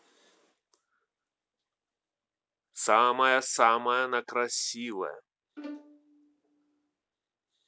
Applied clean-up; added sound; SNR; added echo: none; Bowed string instrument; 17 dB; none.